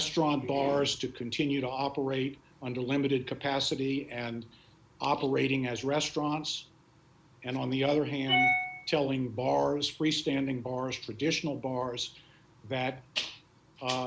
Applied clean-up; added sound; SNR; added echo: none; none; none; none.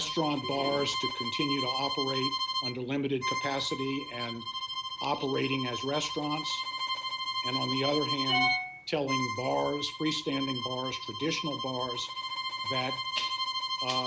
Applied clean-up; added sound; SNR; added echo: none; Bowed string instrument; 2 dB; none.